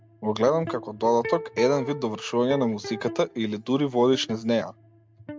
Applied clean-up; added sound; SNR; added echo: none; Electric guitar; 13 dB; none.